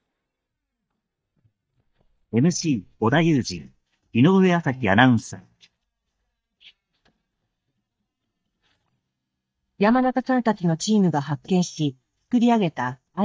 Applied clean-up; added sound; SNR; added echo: neural mask model DeepFilterNet 3.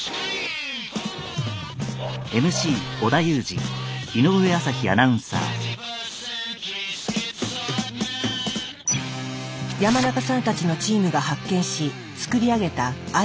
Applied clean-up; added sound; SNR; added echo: none; Dog; 15 dB; none.